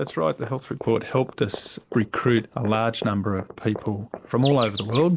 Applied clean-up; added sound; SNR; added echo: neural mask model Resemble Enhance denoiser.